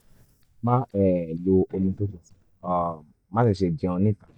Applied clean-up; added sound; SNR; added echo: neural mask model DeepFilterNet 3.